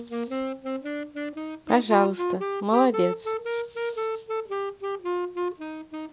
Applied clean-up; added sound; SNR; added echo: none; Wind instrument, woodwind instrument; 2 dB; none.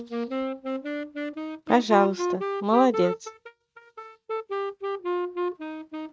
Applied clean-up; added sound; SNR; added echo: neural mask model RNNoise.